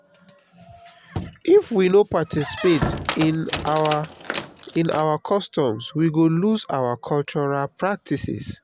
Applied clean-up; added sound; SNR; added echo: none; Squeak; 6 dB; none.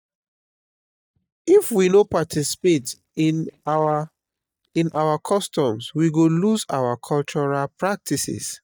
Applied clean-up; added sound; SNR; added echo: neural mask model DeepFilterNet 3.